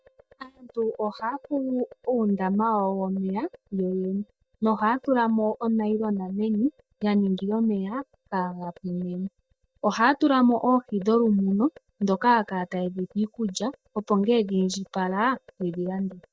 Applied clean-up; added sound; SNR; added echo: neural mask model DeepFilterNet 3.